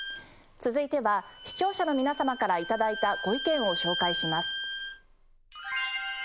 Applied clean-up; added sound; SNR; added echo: none; Bowed string instrument; 7 dB; none.